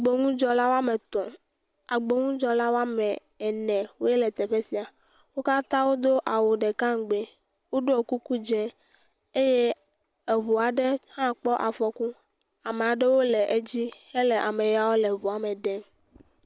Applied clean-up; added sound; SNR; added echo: none; none; none; none.